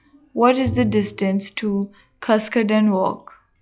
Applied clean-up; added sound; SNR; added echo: classical method log-MMSE.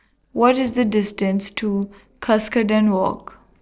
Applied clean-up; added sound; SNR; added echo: neural separator model SepFormer DNS4.